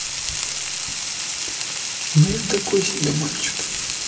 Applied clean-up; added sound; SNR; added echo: none; Frying (food); 2 dB; reverberation time 2.8 s.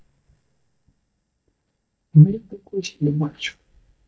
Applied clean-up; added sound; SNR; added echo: neural mask model DeepFilterNet 3.